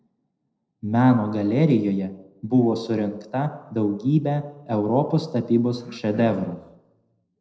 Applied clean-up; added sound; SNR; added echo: neural separator model SepFormer DNS4.